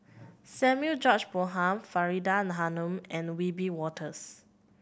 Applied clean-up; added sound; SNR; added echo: none; none; none; none.